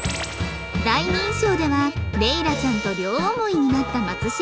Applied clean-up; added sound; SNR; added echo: none; Bowed string instrument; 13 dB; none.